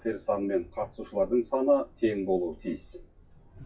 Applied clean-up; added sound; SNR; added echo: classical method WPE with log-MMSE.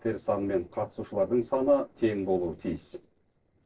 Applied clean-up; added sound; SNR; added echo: neural separator model SepFormer DNS4.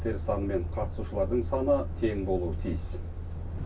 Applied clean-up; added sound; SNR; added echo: none; Truck; 3 dB; reverberation time 0.1 s.